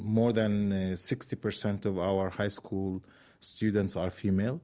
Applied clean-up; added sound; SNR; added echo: none; none; none; none.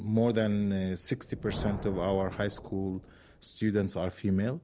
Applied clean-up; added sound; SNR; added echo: none; Thunder; 14 dB; none.